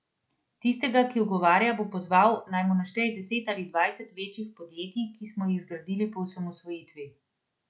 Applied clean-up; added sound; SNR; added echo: none; none; none; none.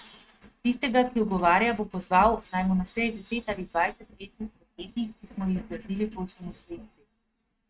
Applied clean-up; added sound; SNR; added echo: neural mask model RNNoise.